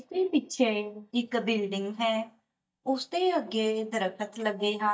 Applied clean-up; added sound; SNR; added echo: neural mask model DeepFilterNet 3.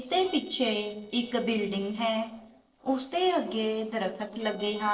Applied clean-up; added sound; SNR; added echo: neural separator model SepFormer DNS4.